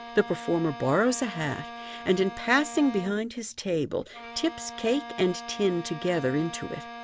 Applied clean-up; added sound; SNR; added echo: none; Bowed string instrument; 13 dB; none.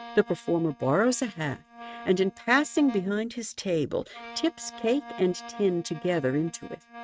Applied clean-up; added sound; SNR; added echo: neural mask model RNNoise.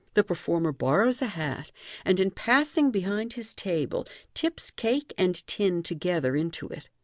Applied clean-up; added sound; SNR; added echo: none; none; none; none.